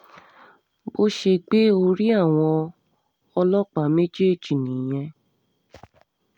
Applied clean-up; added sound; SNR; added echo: none; none; none; none.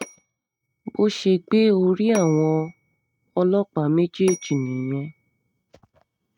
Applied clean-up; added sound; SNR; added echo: neural mask model RNNoise.